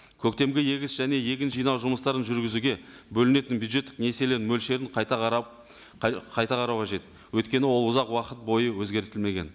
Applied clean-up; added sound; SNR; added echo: none; none; none; none.